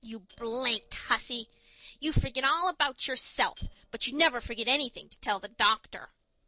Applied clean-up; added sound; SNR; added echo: neural separator model SepFormer DNS4.